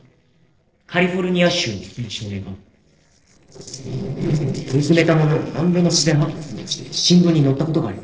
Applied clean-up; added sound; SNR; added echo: neural separator model SepFormer DNS4.